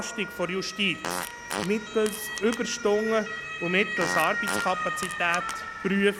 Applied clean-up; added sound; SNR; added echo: none; Motor vehicle (road) / Siren + Fart; 5 dB; none.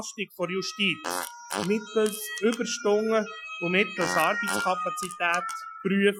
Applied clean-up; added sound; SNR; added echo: classical method Wiener filter.